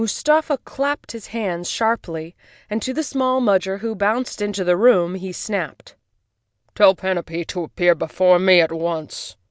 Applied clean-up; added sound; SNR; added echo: none; none; none; none.